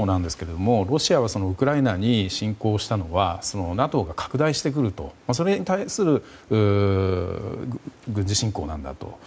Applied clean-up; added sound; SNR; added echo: none; none; none; none.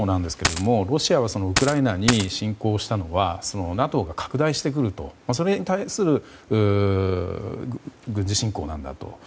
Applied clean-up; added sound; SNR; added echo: none; Coin (dropping); 2 dB; none.